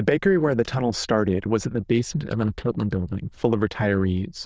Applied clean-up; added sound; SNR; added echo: neural diffusion model UNIVERSE++.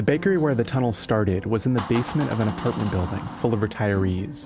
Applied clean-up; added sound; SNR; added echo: none; Door; 14 dB; none.